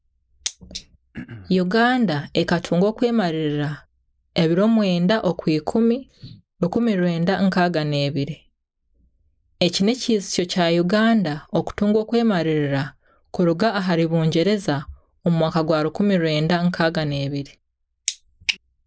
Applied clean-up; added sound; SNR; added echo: neural mask model Resemble Enhance denoiser.